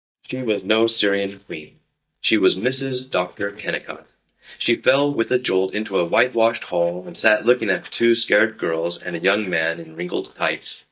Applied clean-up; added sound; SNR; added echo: neural mask model DeepFilterNet 3.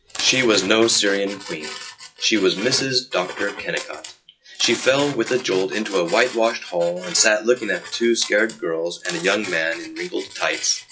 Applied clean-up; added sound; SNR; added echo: classical method WPE with log-MMSE.